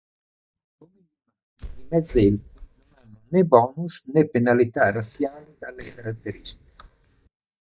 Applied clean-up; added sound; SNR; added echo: neural mask model DeepFilterNet 3.